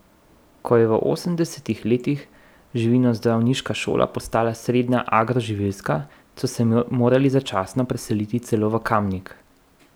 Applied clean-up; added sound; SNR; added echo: none; none; none; none.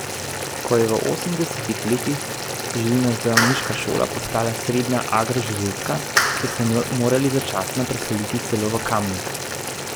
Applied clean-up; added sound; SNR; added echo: none; Clapping + Boiling; 3 dB; none.